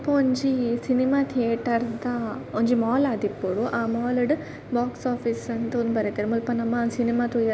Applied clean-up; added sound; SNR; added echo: none; none; none; none.